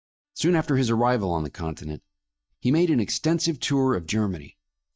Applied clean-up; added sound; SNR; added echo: neural mask model DeepFilterNet 3.